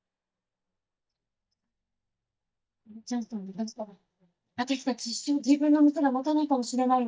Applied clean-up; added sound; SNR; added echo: neural mask model DeepFilterNet 3.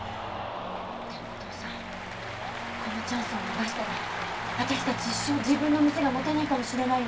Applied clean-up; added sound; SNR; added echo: none; Cheering; 5 dB; reverberation time 0.2 s.